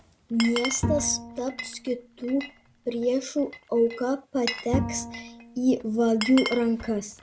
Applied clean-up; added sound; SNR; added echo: none; Glass + Bowed string instrument; 8 dB; none.